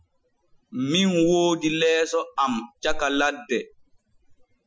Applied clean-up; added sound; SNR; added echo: classical method Wiener filter.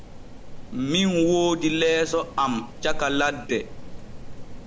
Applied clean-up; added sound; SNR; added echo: none; Rain; 9 dB; none.